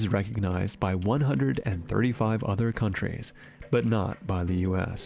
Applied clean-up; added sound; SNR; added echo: none; none; none; none.